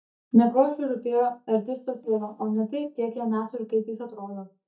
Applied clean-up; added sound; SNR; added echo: neural mask model DeepFilterNet 3.